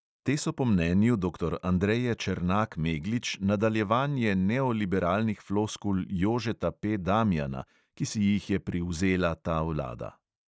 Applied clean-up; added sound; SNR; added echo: none; none; none; none.